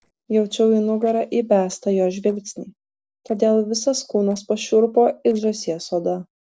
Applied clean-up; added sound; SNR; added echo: neural separator model SepFormer DNS4.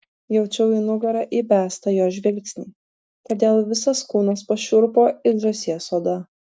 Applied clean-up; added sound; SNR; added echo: neural mask model DeepFilterNet 3.